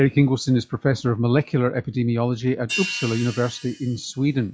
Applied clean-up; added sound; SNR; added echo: classical method log-MMSE.